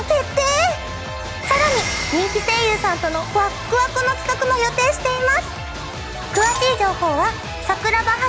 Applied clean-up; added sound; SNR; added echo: none; none; none; none.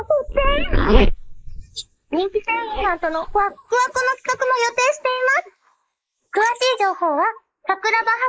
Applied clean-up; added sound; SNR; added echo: neural mask model Resemble Enhance denoiser.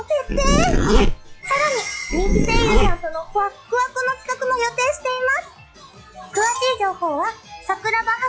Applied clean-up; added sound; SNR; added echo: classical method log-MMSE.